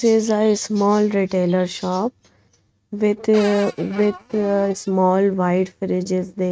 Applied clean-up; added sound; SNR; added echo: neural mask model RNNoise.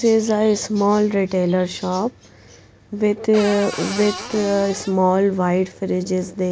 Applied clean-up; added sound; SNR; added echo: none; Cupboard open or close / Door; 11 dB; none.